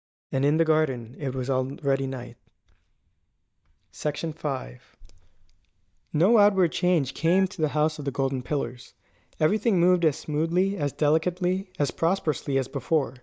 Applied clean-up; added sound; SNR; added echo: neural mask model DeepFilterNet 3.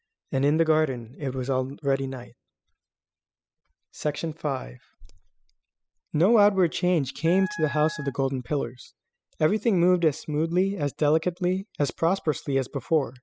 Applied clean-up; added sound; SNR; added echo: classical method spectral subtraction.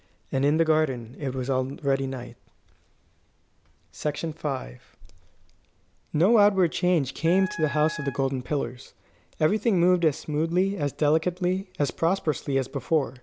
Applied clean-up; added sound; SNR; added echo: none; Wind instrument, woodwind instrument; 14 dB; none.